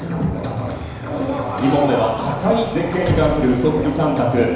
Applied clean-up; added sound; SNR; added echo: none; Sliding door; 9 dB; reverberation time 1.0 s.